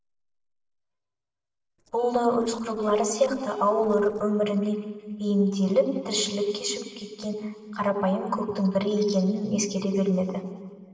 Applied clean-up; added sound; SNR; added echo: neural separator model SepFormer DNS4.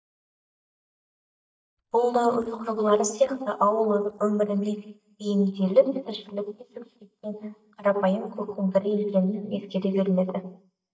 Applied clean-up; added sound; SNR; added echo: neural mask model DeepFilterNet 3.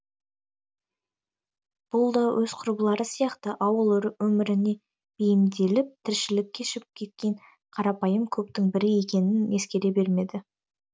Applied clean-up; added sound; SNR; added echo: none; none; none; none.